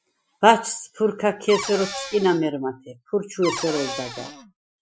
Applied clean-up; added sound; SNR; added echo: classical method Wiener filter.